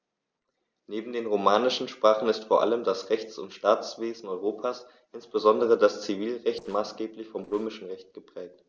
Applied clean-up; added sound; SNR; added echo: neural separator model SepFormer DNS4.